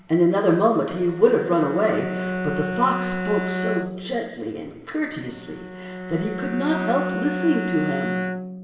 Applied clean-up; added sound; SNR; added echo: none; Bowed string instrument; 6 dB; reverberation time 1.0 s.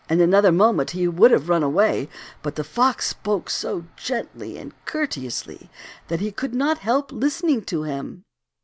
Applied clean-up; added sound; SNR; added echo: none; none; none; none.